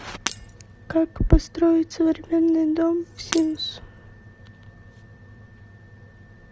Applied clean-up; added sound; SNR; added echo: none; Shatter; 14 dB; none.